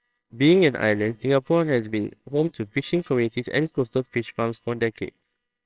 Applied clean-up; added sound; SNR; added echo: neural separator model SepFormer WHAMR!.